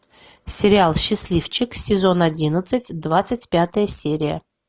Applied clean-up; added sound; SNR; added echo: none; none; none; none.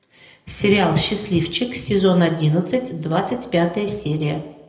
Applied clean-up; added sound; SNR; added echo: none; none; none; reverberation time 0.7 s.